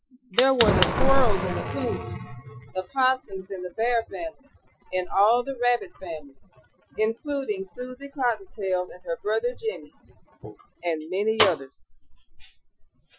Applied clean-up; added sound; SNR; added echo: classical method Wiener filter.